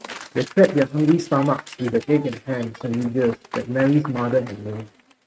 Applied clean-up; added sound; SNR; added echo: neural mask model RNNoise.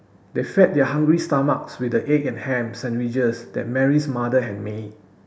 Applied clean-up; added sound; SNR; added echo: none; none; none; none.